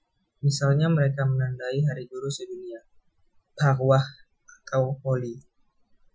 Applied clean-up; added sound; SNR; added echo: classical method Wiener filter.